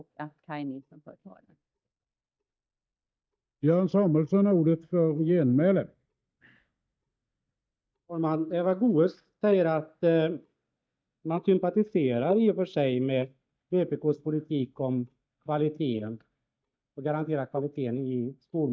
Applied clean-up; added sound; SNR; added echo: neural mask model DeepFilterNet 3.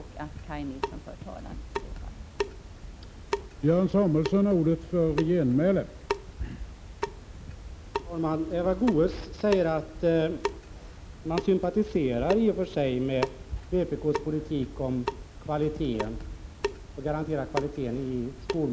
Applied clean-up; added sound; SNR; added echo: none; Drip / Sink (filling or washing) / Water tap, faucet; 8 dB; none.